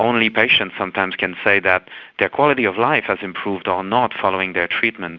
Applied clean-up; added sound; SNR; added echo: none; none; none; none.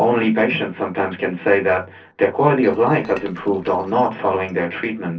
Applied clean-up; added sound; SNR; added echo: neural separator model SepFormer DNS4.